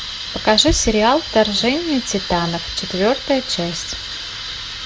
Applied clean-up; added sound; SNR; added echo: none; none; none; none.